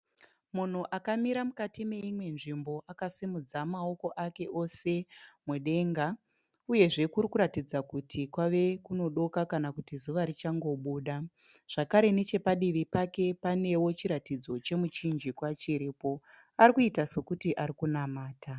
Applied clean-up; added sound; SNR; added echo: none; none; none; none.